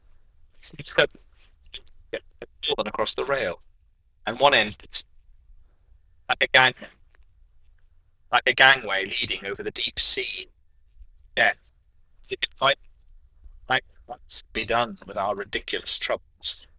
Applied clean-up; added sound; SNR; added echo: neural diffusion model UNIVERSE++.